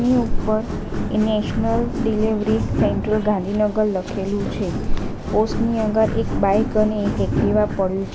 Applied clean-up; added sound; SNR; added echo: none; Walk, footsteps; 2 dB; none.